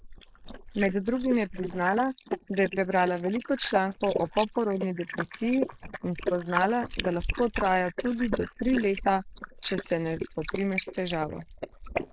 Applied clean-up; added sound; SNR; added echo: neural mask model Resemble Enhance denoiser.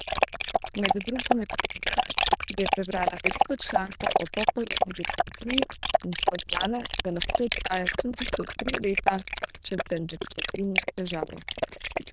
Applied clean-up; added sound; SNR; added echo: neural diffusion model UNIVERSE++.